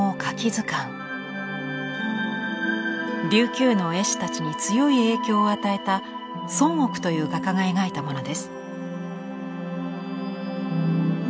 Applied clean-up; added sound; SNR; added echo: none; none; none; none.